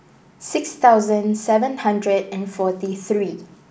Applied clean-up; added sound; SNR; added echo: none; none; none; none.